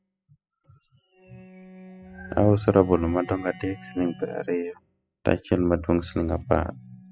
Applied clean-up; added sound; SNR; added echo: classical method spectral subtraction.